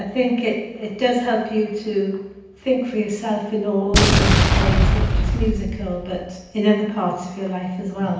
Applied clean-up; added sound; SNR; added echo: none; Explosion; -4 dB; reverberation time 0.9 s.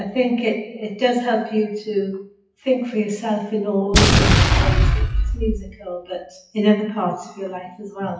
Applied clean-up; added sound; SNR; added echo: classical method WPE with log-MMSE.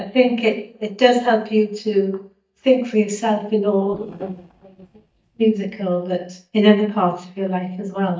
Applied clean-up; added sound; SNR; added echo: neural mask model DeepFilterNet 3.